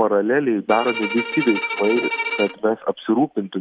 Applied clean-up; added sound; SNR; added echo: none; Bowed string instrument; 7 dB; none.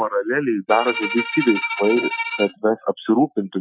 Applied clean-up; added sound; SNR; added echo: classical method Wiener filter.